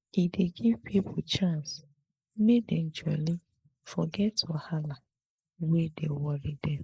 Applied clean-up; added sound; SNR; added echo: neural mask model Resemble Enhance denoiser.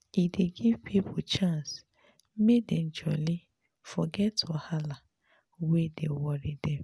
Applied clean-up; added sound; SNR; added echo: none; none; none; none.